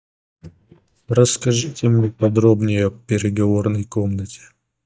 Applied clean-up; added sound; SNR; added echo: neural mask model DeepFilterNet 3.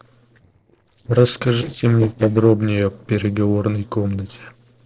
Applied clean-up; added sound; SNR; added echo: neural separator model SepFormer DNS4.